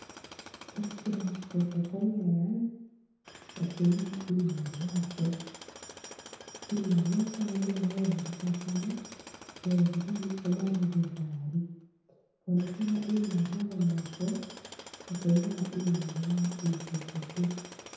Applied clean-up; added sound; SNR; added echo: none; Tools; 16 dB; reverberation time 0.9 s.